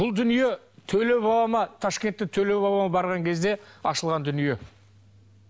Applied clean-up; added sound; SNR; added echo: none; none; none; none.